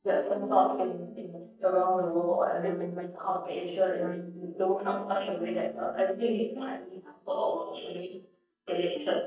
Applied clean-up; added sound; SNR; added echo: neural mask model DeepFilterNet 3.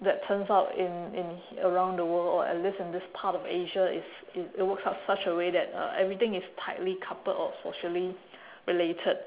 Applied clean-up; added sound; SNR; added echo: none; none; none; none.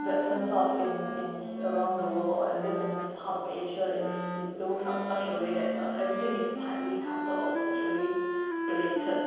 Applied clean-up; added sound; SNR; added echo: none; Wind instrument, woodwind instrument; 3 dB; reverberation time 1.2 s.